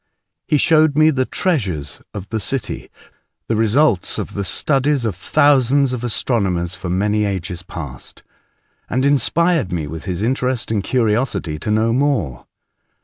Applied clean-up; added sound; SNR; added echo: none; none; none; none.